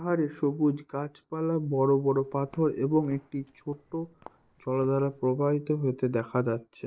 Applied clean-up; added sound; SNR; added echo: neural separator model SepFormer DNS4.